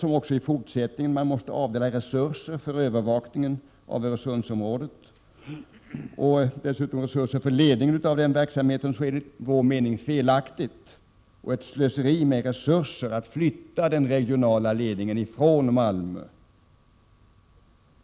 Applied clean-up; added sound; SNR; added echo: none; none; none; none.